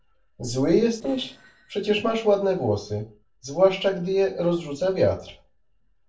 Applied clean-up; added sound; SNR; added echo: neural separator model SepFormer DNS4.